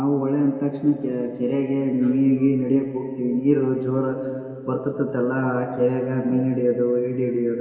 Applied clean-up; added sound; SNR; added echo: none; none; none; reverberation time 2.8 s.